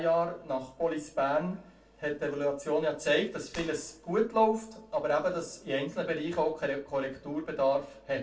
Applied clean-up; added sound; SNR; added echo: none; Clapping; 19 dB; reverberation time 0.3 s.